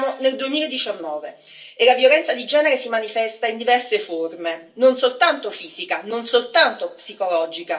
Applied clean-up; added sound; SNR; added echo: none; none; none; reverberation time 0.2 s.